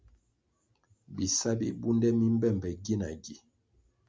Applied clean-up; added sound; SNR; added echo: none; none; none; none.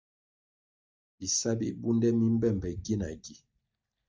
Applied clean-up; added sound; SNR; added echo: neural mask model DeepFilterNet 3.